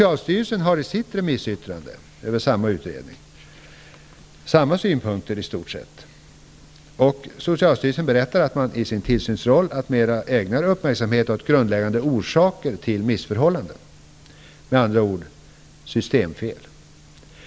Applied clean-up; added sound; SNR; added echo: none; none; none; none.